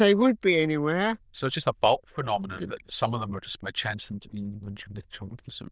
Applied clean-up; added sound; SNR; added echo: neural diffusion model UNIVERSE++.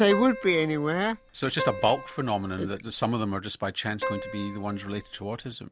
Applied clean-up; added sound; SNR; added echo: none; Keyboard (musical); 10 dB; none.